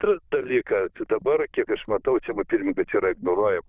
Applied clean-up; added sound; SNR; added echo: neural diffusion model UNIVERSE++.